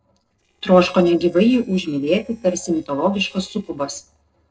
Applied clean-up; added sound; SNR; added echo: neural separator model SepFormer DNS4.